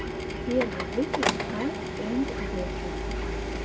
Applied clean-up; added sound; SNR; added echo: none; Printer; -2 dB; reverberation time 0.4 s.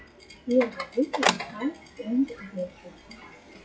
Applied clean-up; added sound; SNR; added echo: classical method WPE with log-MMSE.